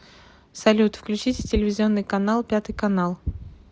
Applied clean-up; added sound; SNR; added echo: none; none; none; none.